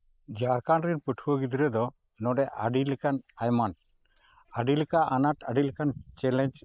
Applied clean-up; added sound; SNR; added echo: neural mask model Resemble Enhance denoiser.